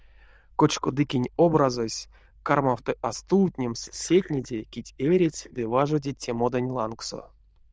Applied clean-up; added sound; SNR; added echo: neural diffusion model UNIVERSE++.